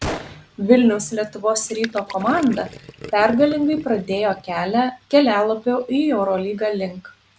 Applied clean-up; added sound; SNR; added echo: none; Gunshot, gunfire + Gurgling; 15 dB; none.